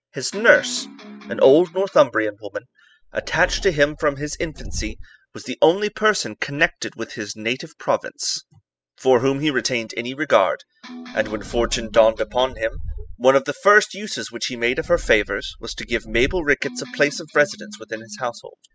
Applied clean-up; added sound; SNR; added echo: classical method spectral subtraction.